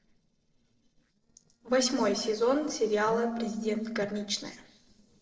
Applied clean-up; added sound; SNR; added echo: neural separator model SepFormer DNS4.